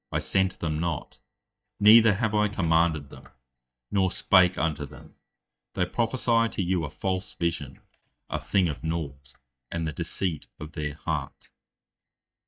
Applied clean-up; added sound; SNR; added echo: neural mask model DeepFilterNet 3.